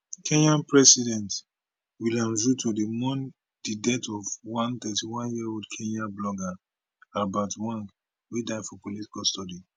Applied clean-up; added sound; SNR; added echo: none; none; none; none.